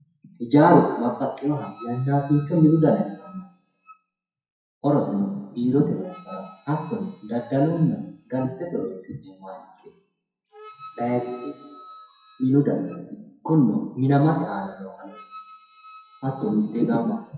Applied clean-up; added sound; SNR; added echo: classical method WPE with log-MMSE.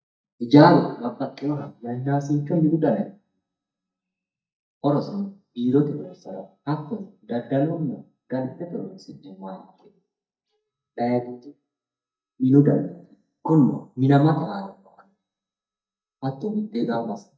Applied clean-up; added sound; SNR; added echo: neural mask model DeepFilterNet 3.